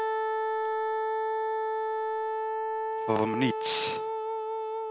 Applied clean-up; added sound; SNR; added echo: none; Wind instrument, woodwind instrument; 0 dB; none.